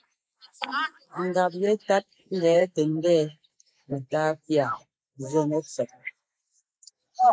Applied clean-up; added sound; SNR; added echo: neural mask model Resemble Enhance denoiser.